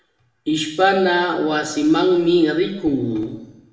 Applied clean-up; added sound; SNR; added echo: none; none; none; reverberation time 1.0 s.